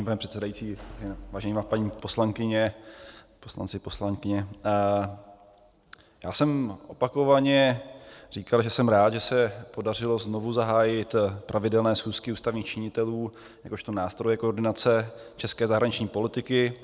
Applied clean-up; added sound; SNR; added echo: none; none; none; none.